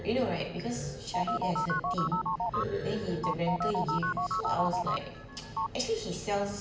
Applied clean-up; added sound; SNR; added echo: none; Telephone; -1 dB; reverberation time 0.4 s.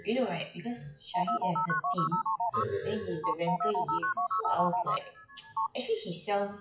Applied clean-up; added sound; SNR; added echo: classical method WPE with log-MMSE.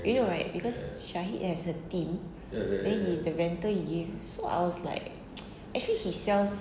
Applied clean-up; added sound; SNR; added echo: none; none; none; none.